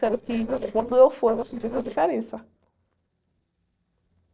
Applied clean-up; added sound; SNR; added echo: neural separator model SepFormer DNS4.